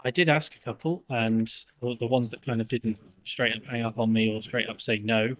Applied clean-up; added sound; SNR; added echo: neural mask model DeepFilterNet 3.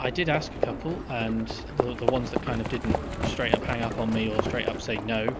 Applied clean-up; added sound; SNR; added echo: none; Livestock, farm animals, working animals; 0 dB; none.